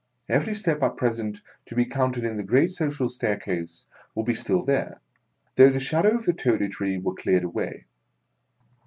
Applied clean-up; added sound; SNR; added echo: none; none; none; none.